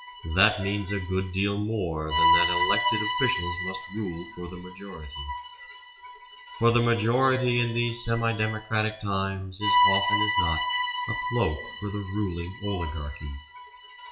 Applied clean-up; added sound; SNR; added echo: classical method WPE with log-MMSE.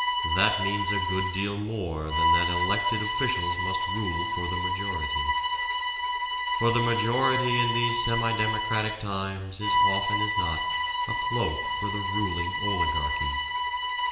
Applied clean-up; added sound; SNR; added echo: none; Bowed string instrument; -3 dB; reverberation time 1.0 s.